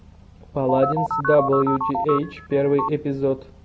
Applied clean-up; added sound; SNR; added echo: none; Telephone; 3 dB; none.